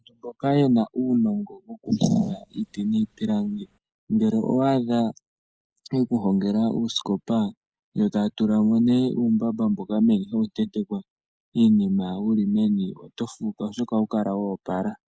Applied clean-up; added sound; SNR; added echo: neural mask model Resemble Enhance denoiser.